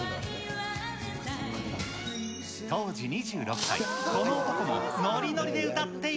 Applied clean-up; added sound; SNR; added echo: none; Shatter; 10 dB; none.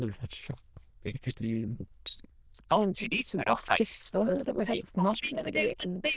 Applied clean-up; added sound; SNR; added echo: neural diffusion model UNIVERSE++.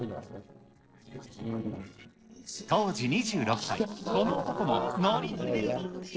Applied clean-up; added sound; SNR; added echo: neural separator model SepFormer DNS4.